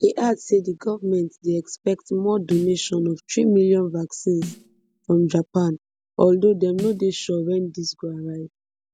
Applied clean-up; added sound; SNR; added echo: none; Snare drum; 17 dB; none.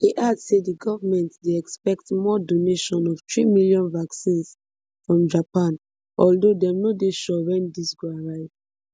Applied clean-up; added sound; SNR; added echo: none; none; none; none.